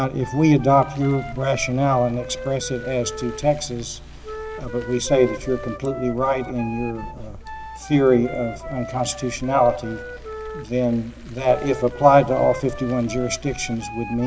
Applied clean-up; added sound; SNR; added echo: none; Car + Wind instrument, woodwind instrument; 13 dB; none.